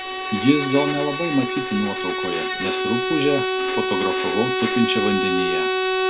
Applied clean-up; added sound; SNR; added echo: none; Bowed string instrument; 0 dB; none.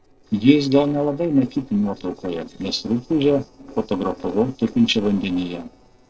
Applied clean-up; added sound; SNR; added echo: neural separator model SepFormer DNS4.